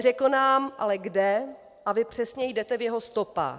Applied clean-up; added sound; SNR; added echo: none; none; none; none.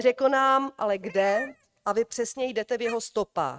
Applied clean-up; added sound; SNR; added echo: neural mask model RNNoise.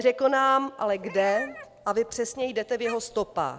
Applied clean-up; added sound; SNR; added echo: none; Meow; 16 dB; none.